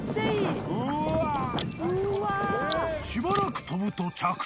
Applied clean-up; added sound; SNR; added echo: none; Chewing, mastication; 19 dB; none.